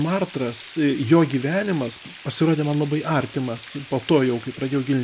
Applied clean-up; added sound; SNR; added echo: none; Water; 17 dB; none.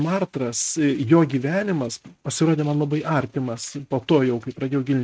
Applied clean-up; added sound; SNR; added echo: neural mask model RNNoise.